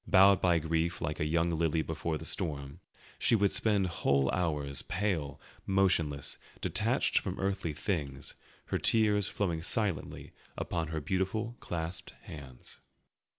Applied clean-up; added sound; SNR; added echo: none; none; none; none.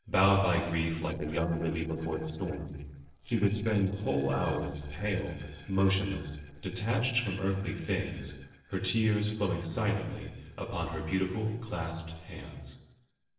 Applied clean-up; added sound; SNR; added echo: neural separator model SepFormer DNS4.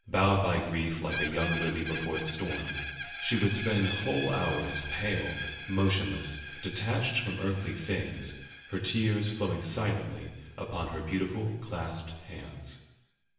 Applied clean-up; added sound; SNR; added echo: none; Screech; 10 dB; reverberation time 1.0 s.